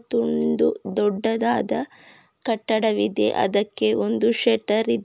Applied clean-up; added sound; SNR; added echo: none; none; none; none.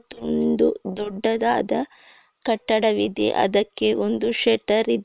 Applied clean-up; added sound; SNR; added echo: neural separator model SepFormer WHAM!.